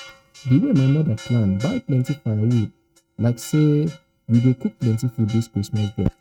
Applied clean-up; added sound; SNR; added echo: neural mask model RNNoise.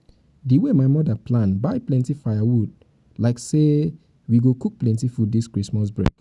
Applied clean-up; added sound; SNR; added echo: none; none; none; none.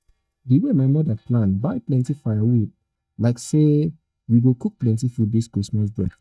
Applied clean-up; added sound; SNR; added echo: neural mask model DeepFilterNet 3.